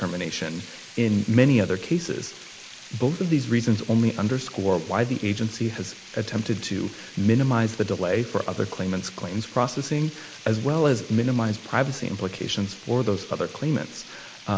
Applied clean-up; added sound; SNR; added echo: neural mask model Resemble Enhance denoiser.